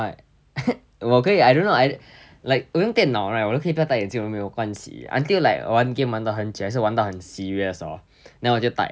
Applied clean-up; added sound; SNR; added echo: none; none; none; none.